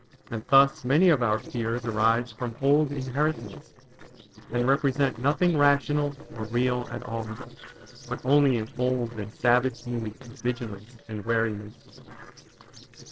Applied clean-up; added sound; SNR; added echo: neural separator model SepFormer DNS4.